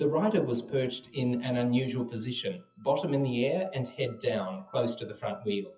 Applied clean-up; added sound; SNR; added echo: classical method WPE with log-MMSE.